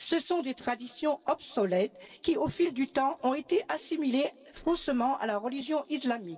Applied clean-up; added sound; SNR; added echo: neural separator model SepFormer DNS4.